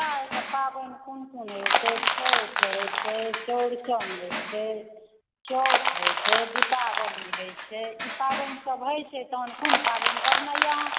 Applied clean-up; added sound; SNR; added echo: none; Crushing; -3 dB; none.